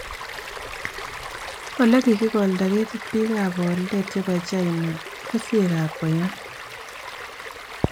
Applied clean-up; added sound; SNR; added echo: none; Stream; 11 dB; none.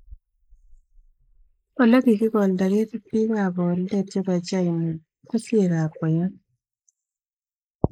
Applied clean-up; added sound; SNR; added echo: neural mask model Resemble Enhance denoiser.